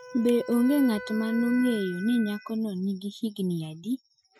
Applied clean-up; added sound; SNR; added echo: classical method Wiener filter.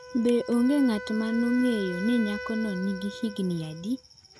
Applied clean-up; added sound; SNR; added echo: none; Wind instrument, woodwind instrument; 12 dB; none.